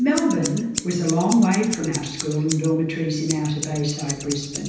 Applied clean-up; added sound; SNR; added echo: none; Scissors; 11 dB; reverberation time 0.9 s.